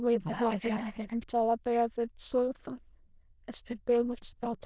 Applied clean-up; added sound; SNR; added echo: neural diffusion model UNIVERSE++.